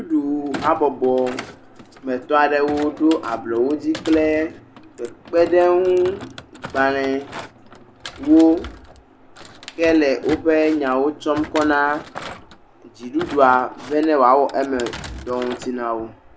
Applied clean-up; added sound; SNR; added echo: none; Thump, thud; 17 dB; none.